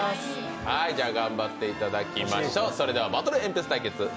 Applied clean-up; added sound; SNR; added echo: none; Wind instrument, woodwind instrument; 15 dB; none.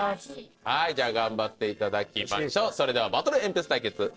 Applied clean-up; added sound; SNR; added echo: neural separator model SepFormer DNS4.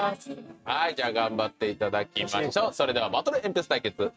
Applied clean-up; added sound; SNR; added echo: neural mask model RNNoise.